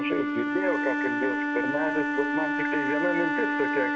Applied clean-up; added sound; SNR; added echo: none; Wind instrument, woodwind instrument; -3 dB; reverberation time 0.9 s.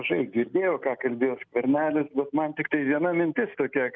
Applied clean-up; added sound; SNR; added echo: none; none; none; none.